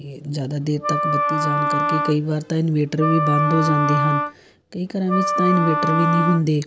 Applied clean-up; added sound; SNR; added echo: none; Wind instrument, woodwind instrument; 1 dB; none.